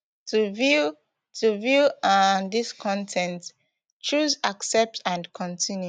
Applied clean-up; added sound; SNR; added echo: none; none; none; none.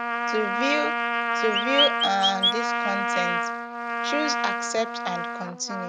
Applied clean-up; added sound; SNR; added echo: none; Trumpet + Chirp, tweet; -3 dB; none.